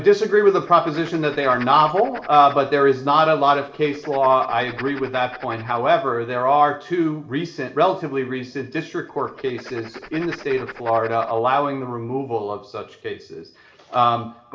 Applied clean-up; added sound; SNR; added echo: none; Writing; 19 dB; reverberation time 1.9 s.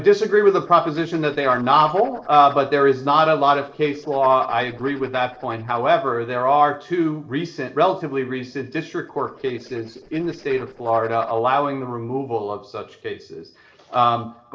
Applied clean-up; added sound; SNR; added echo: neural separator model SepFormer DNS4.